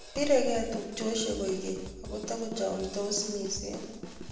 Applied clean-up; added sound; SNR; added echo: none; Drum / Drum kit; 13 dB; reverberation time 1.1 s.